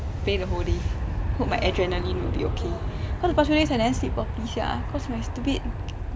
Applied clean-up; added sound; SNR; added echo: none; Aircraft; 0 dB; none.